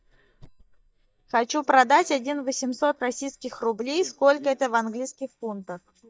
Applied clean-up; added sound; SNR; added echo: neural mask model DeepFilterNet 3.